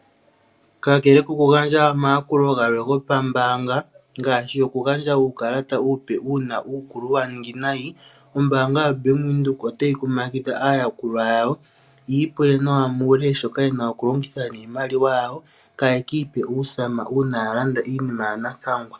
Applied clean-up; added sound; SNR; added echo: none; none; none; none.